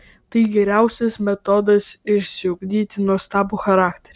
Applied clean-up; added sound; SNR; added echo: none; none; none; none.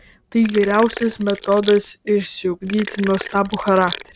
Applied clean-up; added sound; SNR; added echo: none; Sink (filling or washing); 13 dB; none.